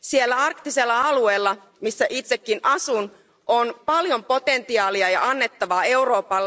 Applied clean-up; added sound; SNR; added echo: none; none; none; none.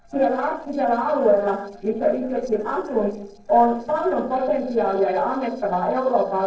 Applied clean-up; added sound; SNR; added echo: neural separator model SepFormer DNS4.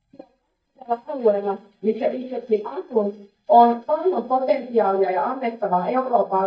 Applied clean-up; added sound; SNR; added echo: neural mask model DeepFilterNet 3.